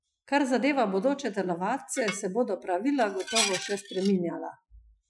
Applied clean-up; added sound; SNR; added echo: classical method Wiener filter.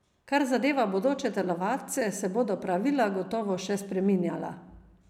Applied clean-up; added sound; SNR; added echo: none; none; none; none.